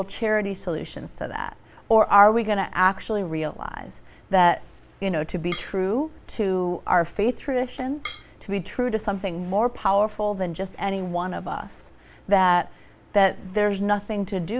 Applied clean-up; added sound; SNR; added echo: none; Drum kit; 16 dB; none.